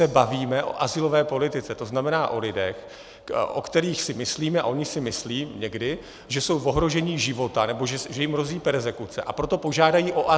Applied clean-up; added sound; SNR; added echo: none; none; none; none.